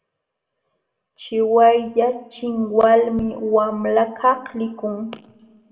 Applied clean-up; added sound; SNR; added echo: none; none; none; reverberation time 1.5 s.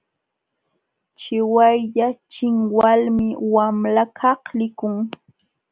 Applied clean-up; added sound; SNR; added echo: none; none; none; none.